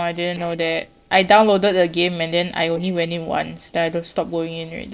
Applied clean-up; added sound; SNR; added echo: neural separator model SepFormer DNS4.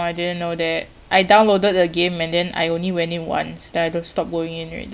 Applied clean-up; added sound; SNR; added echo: none; none; none; none.